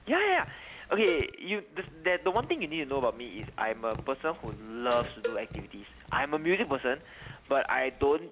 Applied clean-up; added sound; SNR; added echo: none; Tap + Cowbell; 13 dB; none.